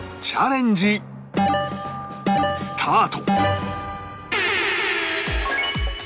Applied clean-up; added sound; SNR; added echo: none; none; none; none.